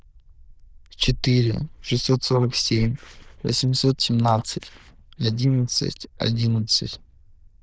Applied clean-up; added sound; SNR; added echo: neural diffusion model UNIVERSE++.